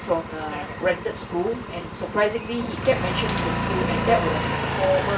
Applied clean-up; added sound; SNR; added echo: none; Engine; 2 dB; reverberation time 0.3 s.